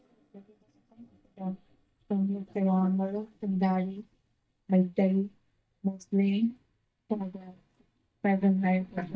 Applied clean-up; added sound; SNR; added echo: neural mask model DeepFilterNet 3.